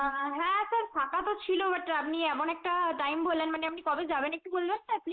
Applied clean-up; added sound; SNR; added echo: neural mask model Resemble Enhance denoiser.